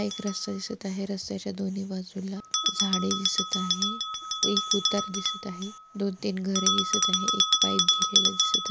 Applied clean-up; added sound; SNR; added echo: none; Bell; -4 dB; none.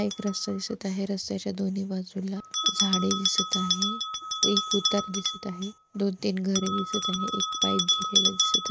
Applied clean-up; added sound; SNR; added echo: neural mask model RNNoise.